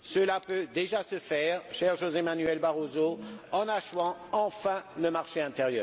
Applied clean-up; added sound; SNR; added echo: none; Alarm; 16 dB; none.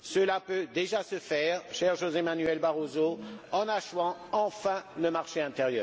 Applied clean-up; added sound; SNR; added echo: none; none; none; none.